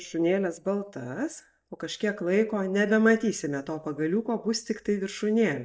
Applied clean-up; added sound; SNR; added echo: neural mask model DeepFilterNet 3.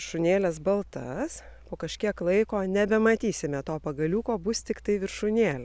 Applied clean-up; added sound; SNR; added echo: none; none; none; none.